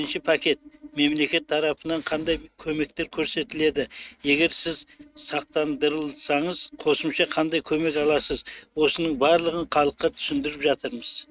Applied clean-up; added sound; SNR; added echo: neural mask model RNNoise.